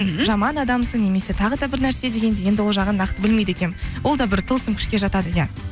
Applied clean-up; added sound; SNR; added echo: none; none; none; none.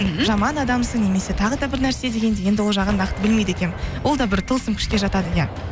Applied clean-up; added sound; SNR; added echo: none; Gunshot, gunfire; 13 dB; none.